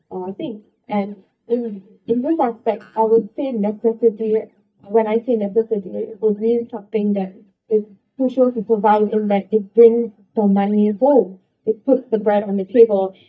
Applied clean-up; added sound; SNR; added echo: neural mask model DeepFilterNet 3.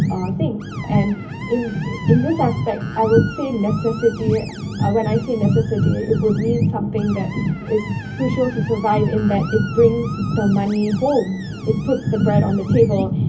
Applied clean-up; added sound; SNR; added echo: none; Screech; 19 dB; reverberation time 0.3 s.